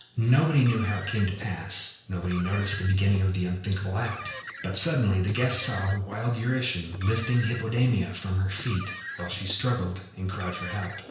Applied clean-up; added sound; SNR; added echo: none; Car; 18 dB; reverberation time 0.5 s.